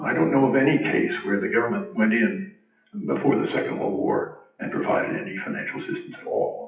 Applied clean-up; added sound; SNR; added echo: classical method WPE with log-MMSE.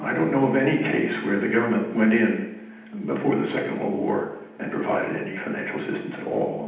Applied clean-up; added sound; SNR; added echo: none; Bass guitar; 17 dB; reverberation time 0.8 s.